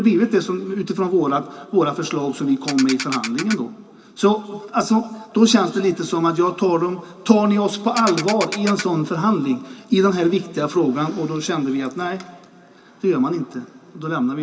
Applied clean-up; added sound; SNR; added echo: none; Ratchet, pawl; 9 dB; reverberation time 2.7 s.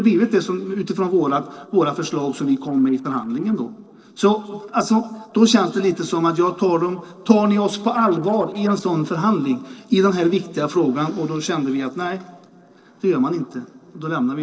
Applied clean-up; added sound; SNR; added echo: neural separator model SepFormer DNS4.